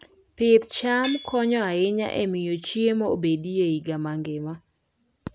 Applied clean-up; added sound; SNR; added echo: none; Tools; 17 dB; none.